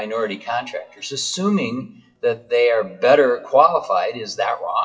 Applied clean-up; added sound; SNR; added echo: classical method WPE with log-MMSE.